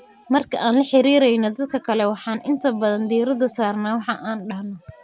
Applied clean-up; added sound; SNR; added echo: none; none; none; none.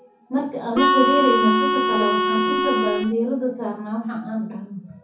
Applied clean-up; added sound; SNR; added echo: none; Harmonica; -4 dB; reverberation time 0.6 s.